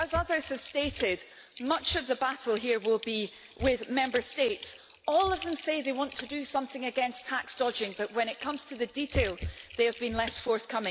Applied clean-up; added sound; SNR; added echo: none; Typing; 13 dB; none.